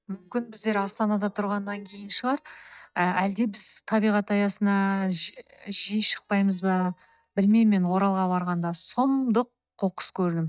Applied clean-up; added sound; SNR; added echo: neural mask model DeepFilterNet 3.